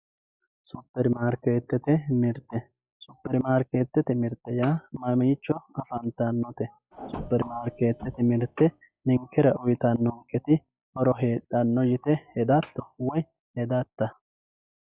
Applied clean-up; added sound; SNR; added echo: classical method log-MMSE.